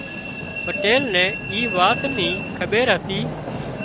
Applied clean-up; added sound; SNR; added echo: none; Train; 5 dB; none.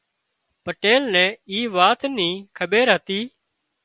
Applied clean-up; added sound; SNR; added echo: none; none; none; none.